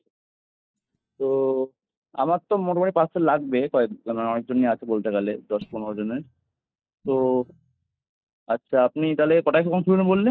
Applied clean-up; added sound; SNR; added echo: neural mask model DeepFilterNet 3.